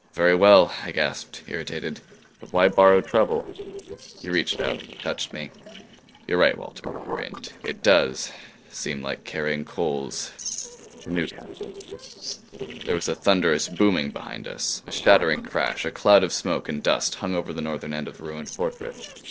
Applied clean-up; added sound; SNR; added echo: neural separator model SepFormer DNS4.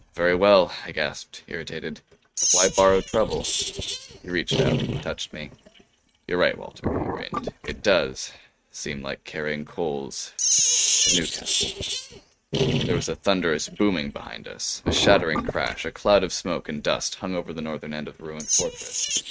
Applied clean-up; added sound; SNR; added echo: neural mask model RNNoise.